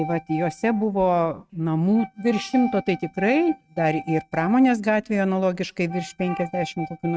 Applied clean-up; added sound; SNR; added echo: neural mask model RNNoise.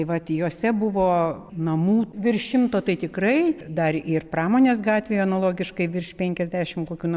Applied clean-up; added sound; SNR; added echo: none; none; none; none.